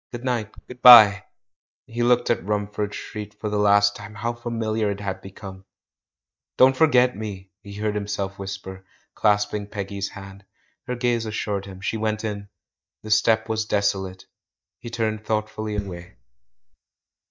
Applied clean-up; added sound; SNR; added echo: neural mask model DeepFilterNet 3.